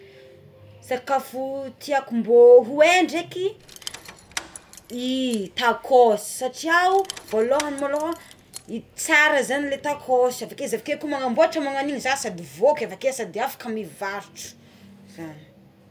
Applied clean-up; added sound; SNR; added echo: none; Rattle / Keys jangling; 18 dB; none.